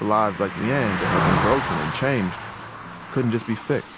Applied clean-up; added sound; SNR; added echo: none; Car passing by; 3 dB; none.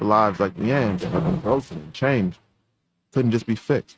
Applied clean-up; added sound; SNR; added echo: neural mask model RNNoise.